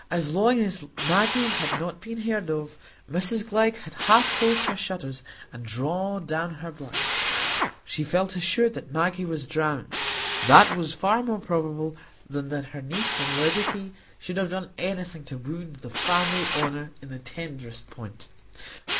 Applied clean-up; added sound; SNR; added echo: none; Drill; 7 dB; none.